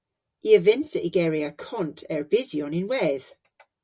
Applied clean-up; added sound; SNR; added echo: none; none; none; none.